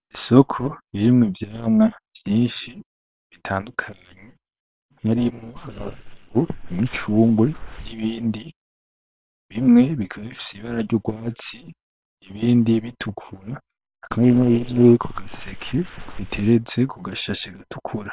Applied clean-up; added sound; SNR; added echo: neural separator model SepFormer WHAM!.